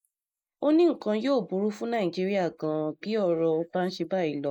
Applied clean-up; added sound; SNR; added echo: neural mask model Resemble Enhance denoiser.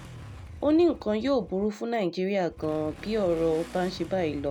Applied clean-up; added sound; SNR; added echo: none; Motorcycle / Accelerating, revving, vroom; 17 dB; none.